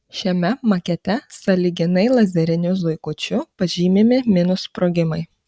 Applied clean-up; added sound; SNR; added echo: none; none; none; none.